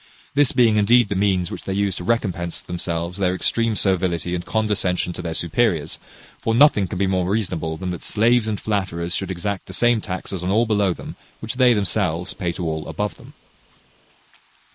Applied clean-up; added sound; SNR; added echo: neural mask model Resemble Enhance denoiser.